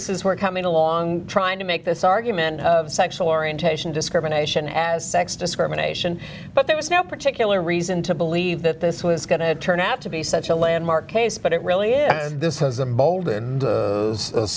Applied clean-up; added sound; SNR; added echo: none; none; none; none.